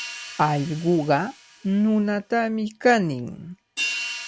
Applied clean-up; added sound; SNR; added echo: none; Hi-hat; 12 dB; none.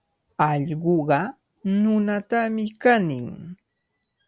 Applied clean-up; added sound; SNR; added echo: none; none; none; none.